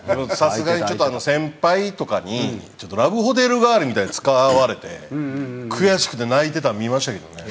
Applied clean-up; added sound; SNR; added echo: none; none; none; none.